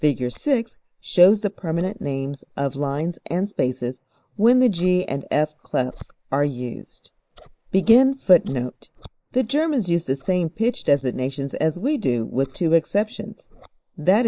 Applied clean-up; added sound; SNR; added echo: neural mask model Resemble Enhance denoiser.